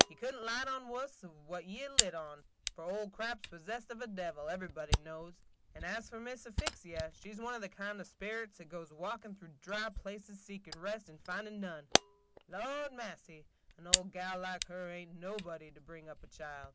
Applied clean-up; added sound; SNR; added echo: none; Camera; -2 dB; none.